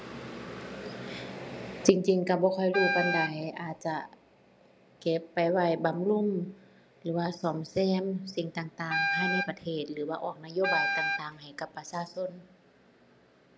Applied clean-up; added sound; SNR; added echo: none; Wind instrument, woodwind instrument; 1 dB; none.